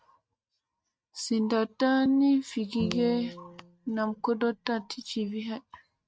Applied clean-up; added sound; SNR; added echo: neural mask model RNNoise.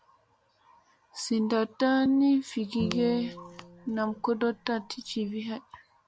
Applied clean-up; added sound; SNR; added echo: none; Bowed string instrument; 12 dB; none.